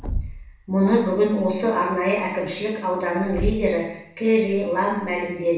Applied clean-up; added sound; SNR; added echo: none; Thump, thud; 12 dB; reverberation time 0.7 s.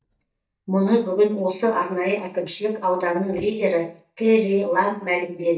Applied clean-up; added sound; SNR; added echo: neural mask model DeepFilterNet 3.